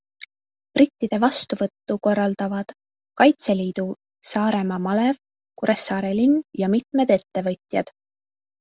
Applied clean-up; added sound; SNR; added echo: none; none; none; none.